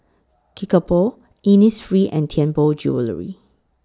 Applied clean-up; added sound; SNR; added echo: none; none; none; none.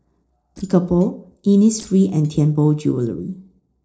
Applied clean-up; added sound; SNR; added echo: neural separator model SepFormer DNS4.